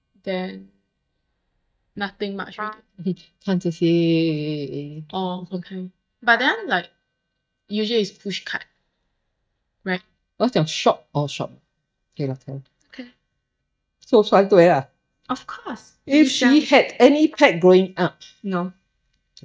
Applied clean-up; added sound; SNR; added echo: neural mask model DeepFilterNet 3.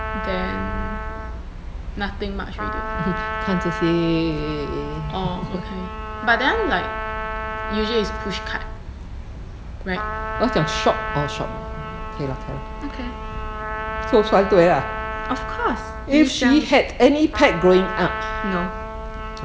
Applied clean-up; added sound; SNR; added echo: none; Trumpet; 8 dB; none.